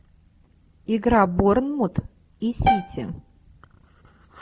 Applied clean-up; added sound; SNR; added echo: none; Bowed string instrument; 2 dB; none.